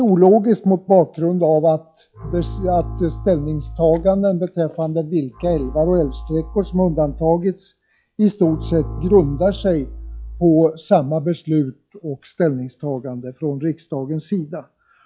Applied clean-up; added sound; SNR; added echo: classical method log-MMSE.